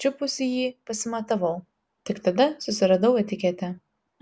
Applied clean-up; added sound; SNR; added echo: none; none; none; none.